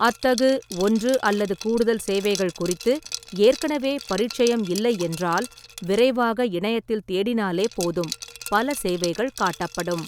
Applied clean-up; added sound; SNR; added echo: none; Liquid; 16 dB; none.